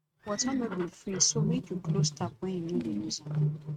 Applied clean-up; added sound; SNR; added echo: neural mask model RNNoise.